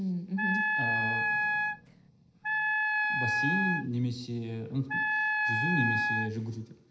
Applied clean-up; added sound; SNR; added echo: none; Wind instrument, woodwind instrument; -5 dB; reverberation time 0.9 s.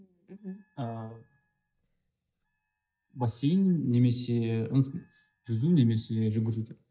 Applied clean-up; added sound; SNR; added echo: neural mask model DeepFilterNet 3.